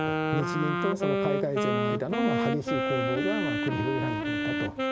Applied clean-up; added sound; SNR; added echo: none; Wind instrument, woodwind instrument; -3 dB; none.